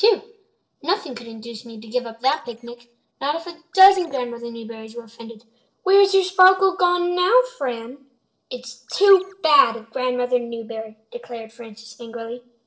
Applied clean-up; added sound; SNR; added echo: neural separator model SepFormer DNS4.